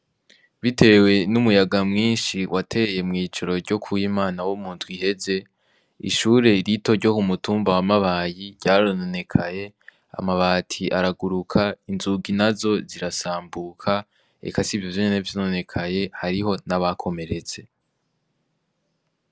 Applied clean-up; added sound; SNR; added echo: none; none; none; none.